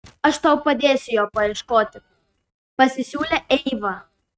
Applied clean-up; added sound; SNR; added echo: neural mask model RNNoise.